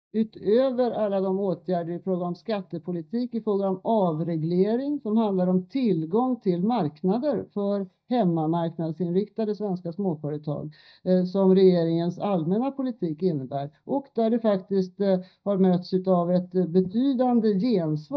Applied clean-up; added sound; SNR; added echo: neural mask model DeepFilterNet 3.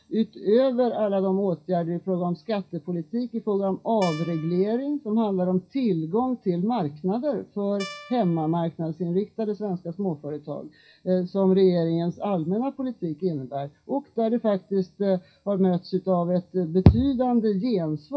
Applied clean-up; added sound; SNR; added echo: classical method WPE with log-MMSE.